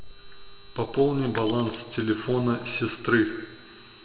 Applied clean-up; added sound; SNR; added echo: none; Shatter / Crushing; 19 dB; reverberation time 1.6 s.